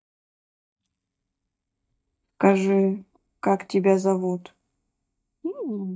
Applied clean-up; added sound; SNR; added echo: neural mask model DeepFilterNet 3.